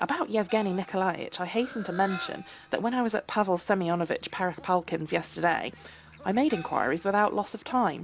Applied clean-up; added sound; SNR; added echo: none; Gong + Fowl; 18 dB; none.